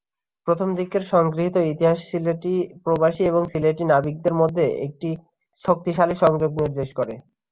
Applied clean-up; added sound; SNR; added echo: none; none; none; none.